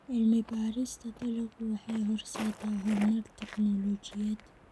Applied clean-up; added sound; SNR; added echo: none; Walk, footsteps; 17 dB; none.